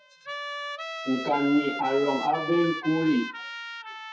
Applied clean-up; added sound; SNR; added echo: classical method WPE with log-MMSE.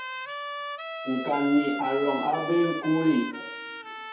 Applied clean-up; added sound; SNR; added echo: none; Trumpet; 8 dB; reverberation time 0.6 s.